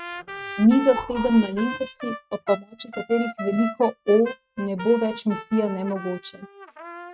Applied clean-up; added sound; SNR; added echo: neural mask model RNNoise.